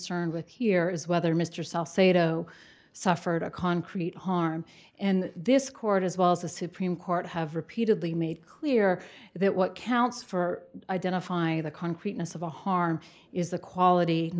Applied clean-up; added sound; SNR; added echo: neural mask model Resemble Enhance denoiser.